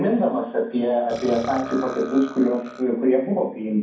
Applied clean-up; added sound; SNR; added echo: none; Burping, eructation; 15 dB; reverberation time 0.6 s.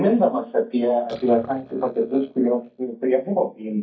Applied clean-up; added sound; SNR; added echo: neural mask model DeepFilterNet 3.